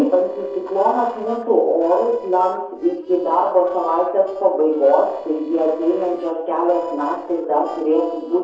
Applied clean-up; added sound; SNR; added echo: neural separator model SepFormer DNS4.